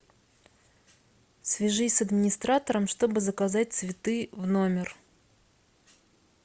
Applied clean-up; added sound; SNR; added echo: none; none; none; none.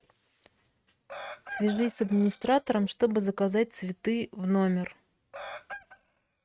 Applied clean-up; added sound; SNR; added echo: neural mask model RNNoise.